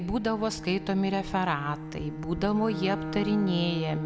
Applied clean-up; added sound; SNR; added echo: none; Bowed string instrument; 9 dB; none.